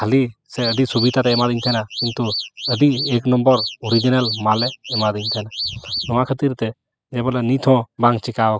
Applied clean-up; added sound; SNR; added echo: classical method spectral subtraction.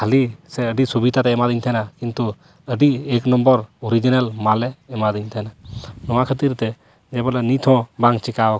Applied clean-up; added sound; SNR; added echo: none; none; none; none.